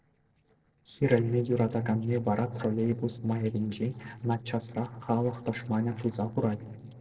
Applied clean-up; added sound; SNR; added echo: neural separator model SepFormer DNS4.